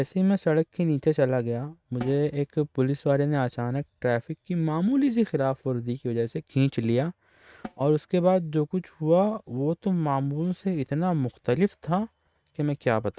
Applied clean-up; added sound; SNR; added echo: neural mask model RNNoise.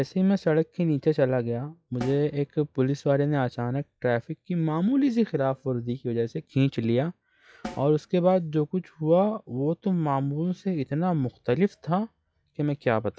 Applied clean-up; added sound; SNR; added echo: classical method log-MMSE.